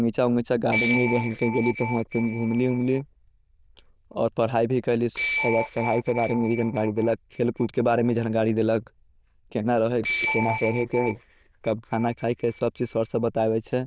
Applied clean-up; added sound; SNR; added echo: neural diffusion model UNIVERSE++.